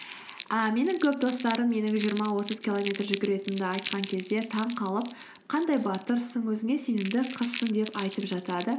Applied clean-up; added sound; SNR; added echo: none; Crumpling, crinkling; 7 dB; none.